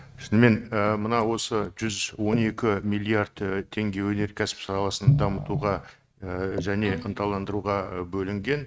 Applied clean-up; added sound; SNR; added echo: neural mask model RNNoise.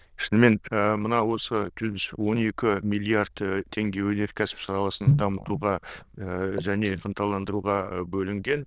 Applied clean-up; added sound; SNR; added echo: neural diffusion model UNIVERSE++.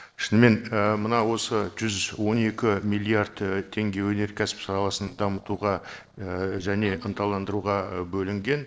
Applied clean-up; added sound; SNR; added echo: neural separator model SepFormer DNS4.